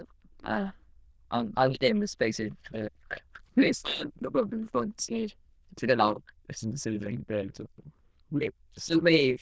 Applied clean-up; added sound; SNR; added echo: neural diffusion model UNIVERSE++.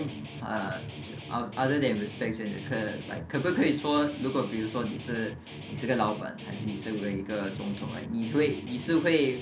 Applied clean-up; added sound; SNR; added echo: none; Guitar; 11 dB; none.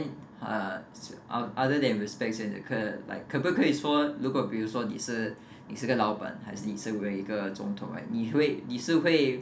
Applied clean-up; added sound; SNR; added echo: none; none; none; none.